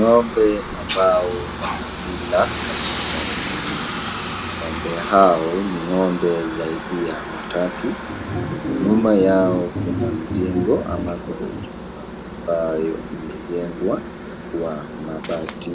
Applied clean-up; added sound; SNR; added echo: none; Organ + Aircraft; 5 dB; none.